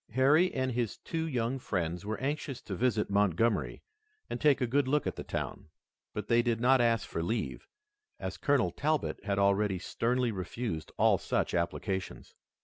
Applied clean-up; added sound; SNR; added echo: none; none; none; none.